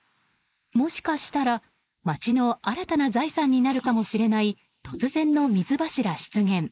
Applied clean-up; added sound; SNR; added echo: neural mask model Resemble Enhance denoiser.